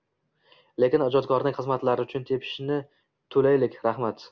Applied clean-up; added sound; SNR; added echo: none; none; none; none.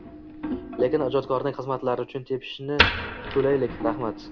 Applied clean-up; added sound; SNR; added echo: none; Wood; 3 dB; none.